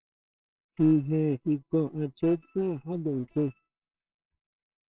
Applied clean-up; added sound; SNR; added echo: neural separator model SepFormer WHAMR!.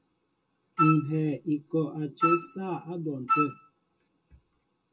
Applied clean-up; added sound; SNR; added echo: none; Wind instrument, woodwind instrument; 0 dB; reverberation time 0.2 s.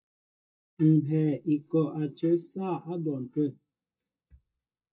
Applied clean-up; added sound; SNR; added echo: neural mask model DeepFilterNet 3.